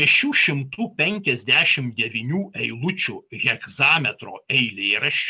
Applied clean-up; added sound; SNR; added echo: none; none; none; none.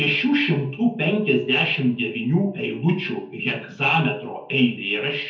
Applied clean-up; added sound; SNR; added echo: none; none; none; reverberation time 0.5 s.